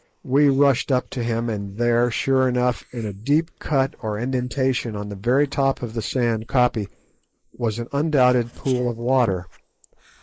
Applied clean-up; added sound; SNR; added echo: neural mask model Resemble Enhance denoiser.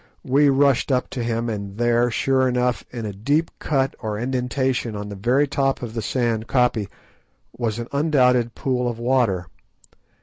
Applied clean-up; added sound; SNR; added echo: none; none; none; none.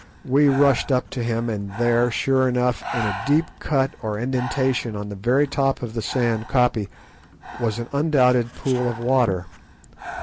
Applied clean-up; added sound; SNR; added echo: none; Breathing; 14 dB; none.